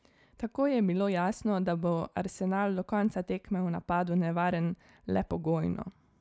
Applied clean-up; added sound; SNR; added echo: none; none; none; none.